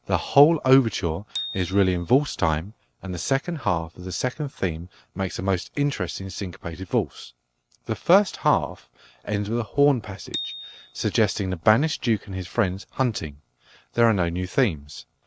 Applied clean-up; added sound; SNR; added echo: neural mask model RNNoise.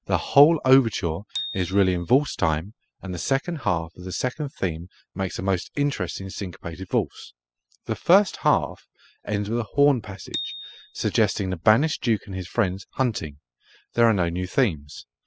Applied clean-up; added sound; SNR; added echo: classical method spectral subtraction.